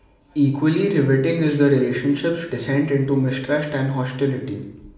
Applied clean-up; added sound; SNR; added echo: none; none; none; reverberation time 0.8 s.